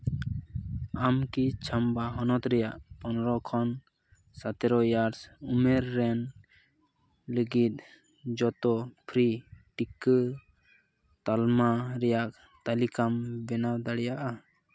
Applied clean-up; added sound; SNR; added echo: none; none; none; none.